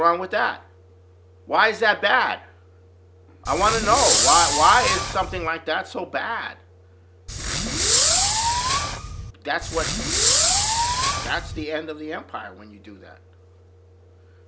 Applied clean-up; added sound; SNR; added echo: none; Fireworks; -4 dB; none.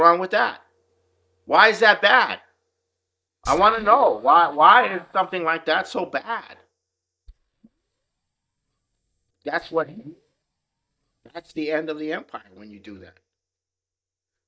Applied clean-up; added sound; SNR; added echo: neural mask model DeepFilterNet 3.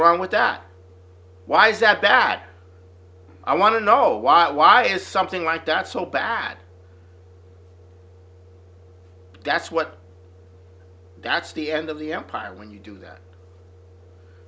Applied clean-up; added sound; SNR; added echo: none; none; none; none.